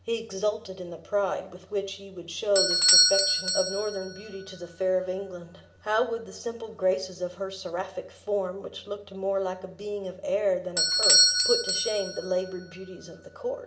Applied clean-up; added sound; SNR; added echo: none; Bell / Doorbell; -1 dB; reverberation time 0.6 s.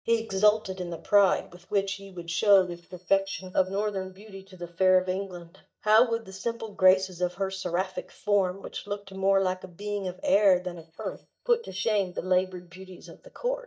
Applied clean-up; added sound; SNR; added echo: neural mask model DeepFilterNet 3.